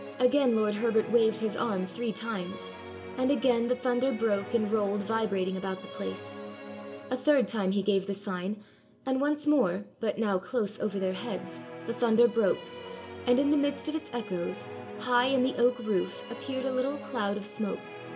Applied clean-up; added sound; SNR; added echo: none; Musical instrument; 14 dB; reverberation time 0.4 s.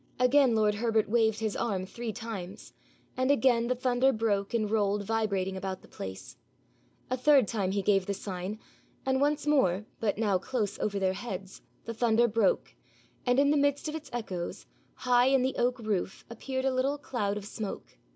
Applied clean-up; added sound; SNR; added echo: none; none; none; none.